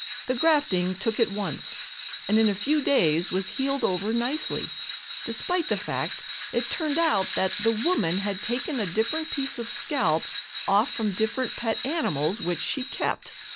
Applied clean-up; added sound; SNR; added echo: none; Tools; -2 dB; none.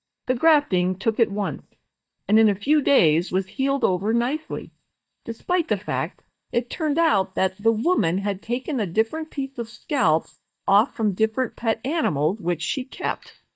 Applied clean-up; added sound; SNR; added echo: neural mask model DeepFilterNet 3.